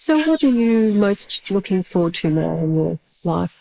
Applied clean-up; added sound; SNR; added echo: neural mask model Resemble Enhance denoiser.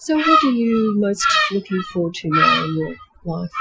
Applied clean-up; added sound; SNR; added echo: classical method Wiener filter.